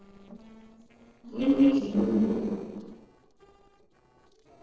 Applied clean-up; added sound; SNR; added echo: neural separator model SepFormer DNS4.